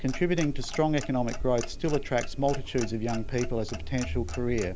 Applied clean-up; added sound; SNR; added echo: none; Clock; 4 dB; none.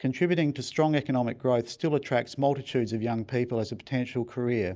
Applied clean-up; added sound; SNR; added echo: none; none; none; none.